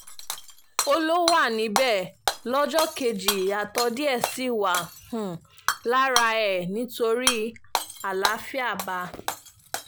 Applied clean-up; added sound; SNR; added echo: none; Shatter / Hammer; 6 dB; none.